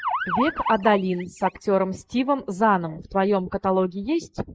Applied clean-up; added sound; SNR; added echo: neural mask model Resemble Enhance denoiser.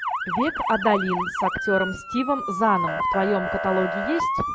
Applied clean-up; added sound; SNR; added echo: none; Motor vehicle (road) / Siren; 2 dB; none.